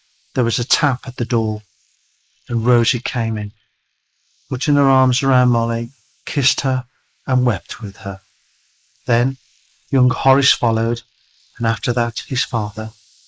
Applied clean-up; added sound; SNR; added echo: neural mask model Resemble Enhance denoiser.